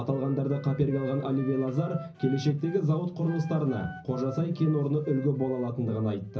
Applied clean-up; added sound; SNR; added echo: none; Wind instrument, woodwind instrument; 18 dB; reverberation time 0.5 s.